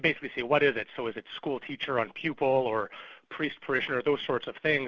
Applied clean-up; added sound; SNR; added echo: none; none; none; none.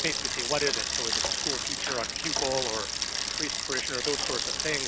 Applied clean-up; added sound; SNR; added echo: none; Bicycle; -4 dB; none.